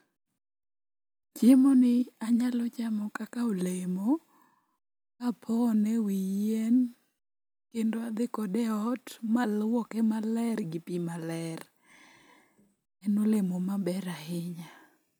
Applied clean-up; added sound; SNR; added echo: none; none; none; none.